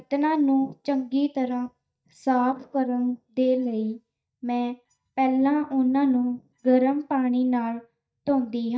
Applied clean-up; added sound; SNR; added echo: neural mask model DeepFilterNet 3.